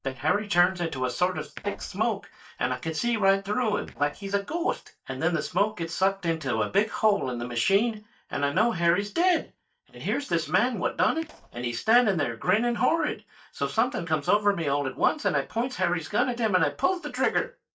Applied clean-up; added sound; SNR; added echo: neural mask model DeepFilterNet 3.